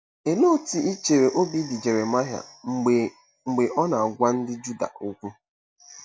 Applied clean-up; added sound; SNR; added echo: none; none; none; none.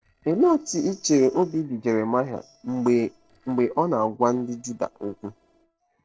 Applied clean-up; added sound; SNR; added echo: neural separator model SepFormer DNS4.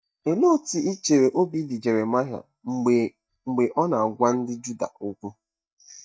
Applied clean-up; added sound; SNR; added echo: neural mask model DeepFilterNet 3.